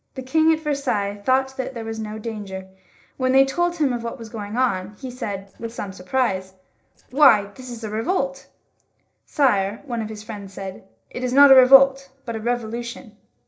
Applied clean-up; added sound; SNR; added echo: neural separator model SepFormer DNS4.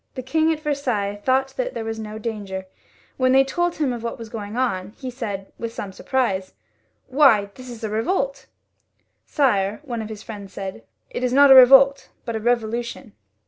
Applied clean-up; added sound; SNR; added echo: none; none; none; none.